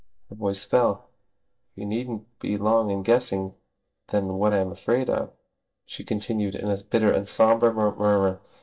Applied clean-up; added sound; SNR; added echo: neural mask model DeepFilterNet 3.